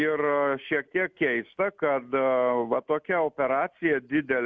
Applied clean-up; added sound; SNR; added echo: none; none; none; none.